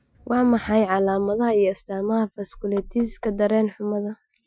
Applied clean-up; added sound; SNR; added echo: classical method Wiener filter.